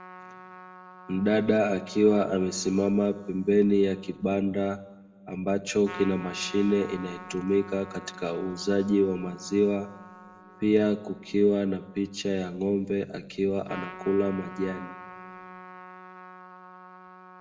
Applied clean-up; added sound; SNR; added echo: none; Trumpet; 19 dB; reverberation time 0.9 s.